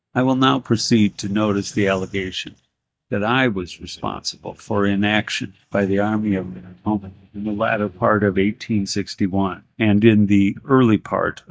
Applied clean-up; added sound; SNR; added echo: neural mask model DeepFilterNet 3.